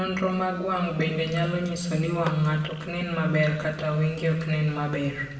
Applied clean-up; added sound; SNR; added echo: none; Tap / Hammer; 15 dB; reverberation time 1.0 s.